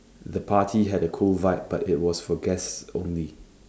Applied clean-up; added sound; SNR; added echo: none; none; none; none.